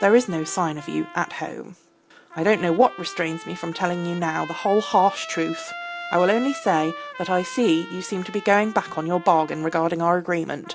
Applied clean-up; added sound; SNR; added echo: none; Trumpet; 15 dB; none.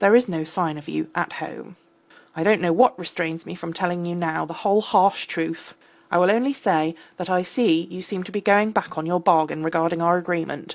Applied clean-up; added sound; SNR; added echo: none; none; none; none.